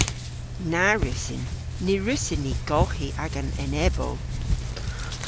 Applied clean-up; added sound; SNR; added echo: none; Tearing; 0 dB; none.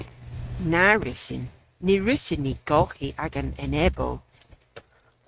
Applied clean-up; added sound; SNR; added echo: neural mask model RNNoise.